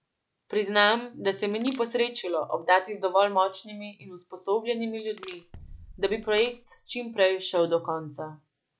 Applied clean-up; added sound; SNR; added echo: none; Bass drum + Crushing; 18 dB; none.